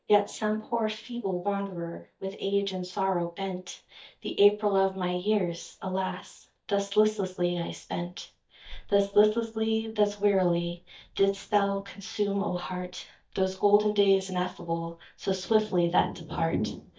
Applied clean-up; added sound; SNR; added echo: neural mask model DeepFilterNet 3.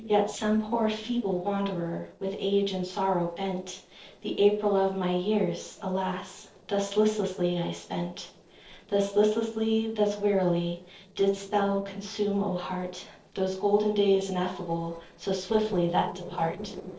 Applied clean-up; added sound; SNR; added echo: neural separator model SepFormer DNS4.